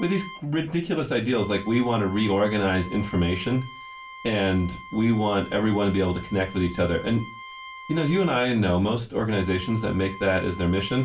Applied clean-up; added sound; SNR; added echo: none; Bowed string instrument; 17 dB; reverberation time 0.3 s.